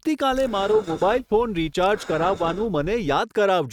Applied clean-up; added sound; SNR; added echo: neural mask model RNNoise.